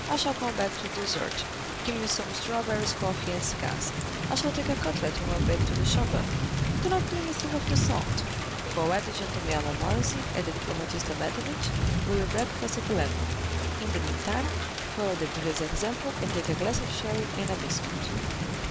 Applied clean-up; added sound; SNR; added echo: none; Bowed string instrument + Thunder / Rain; -2 dB; none.